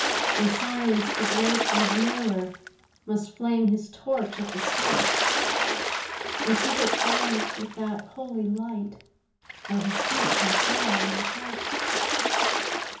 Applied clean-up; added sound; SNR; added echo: none; Water / Splash, splatter; -2 dB; reverberation time 0.6 s.